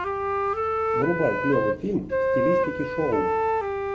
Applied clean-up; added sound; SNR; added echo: none; Wind instrument, woodwind instrument; -3 dB; none.